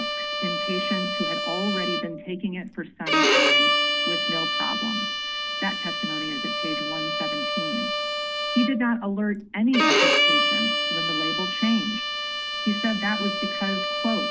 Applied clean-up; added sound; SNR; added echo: none; Bowed string instrument; -4 dB; none.